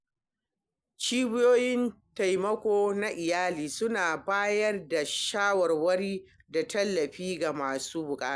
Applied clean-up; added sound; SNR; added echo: none; none; none; none.